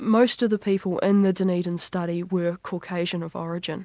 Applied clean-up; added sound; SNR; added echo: none; none; none; none.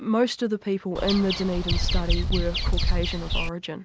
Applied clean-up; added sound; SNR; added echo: none; Bird vocalization, bird call, bird song; -3 dB; none.